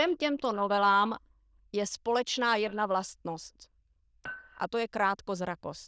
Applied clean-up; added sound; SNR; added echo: neural diffusion model UNIVERSE++.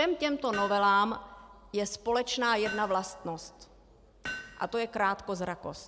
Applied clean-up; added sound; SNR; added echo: none; Hammer; 14 dB; none.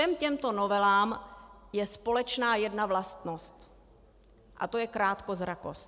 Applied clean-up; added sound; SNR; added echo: none; none; none; none.